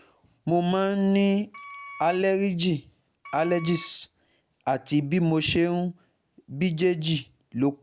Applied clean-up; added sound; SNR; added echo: none; Wind instrument, woodwind instrument; 18 dB; none.